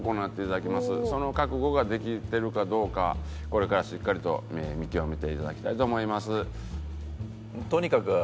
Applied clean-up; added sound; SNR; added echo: none; none; none; none.